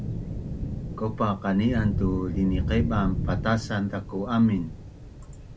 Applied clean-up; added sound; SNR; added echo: none; Thunder / Rain; 4 dB; none.